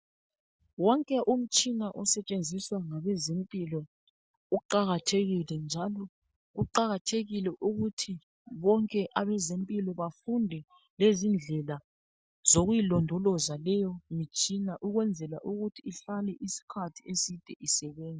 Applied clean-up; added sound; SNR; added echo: none; none; none; none.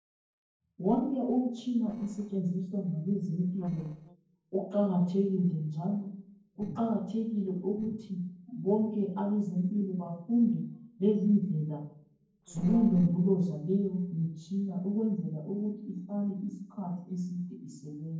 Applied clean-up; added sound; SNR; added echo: neural separator model SepFormer DNS4.